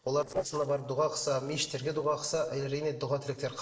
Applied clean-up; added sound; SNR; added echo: neural separator model SepFormer DNS4.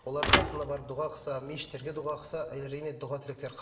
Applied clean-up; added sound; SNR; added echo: none; Thump, thud; -4 dB; reverberation time 0.8 s.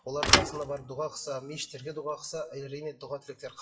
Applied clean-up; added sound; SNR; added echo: classical method WPE with log-MMSE.